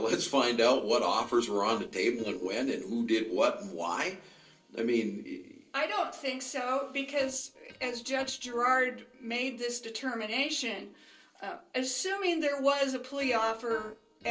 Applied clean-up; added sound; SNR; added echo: neural separator model SepFormer DNS4.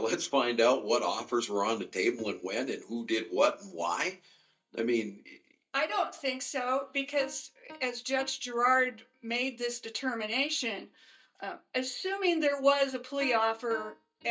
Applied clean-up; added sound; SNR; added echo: neural mask model DeepFilterNet 3.